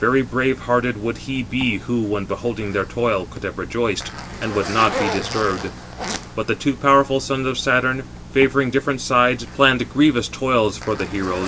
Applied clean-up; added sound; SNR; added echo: none; Zipper (clothing); 12 dB; none.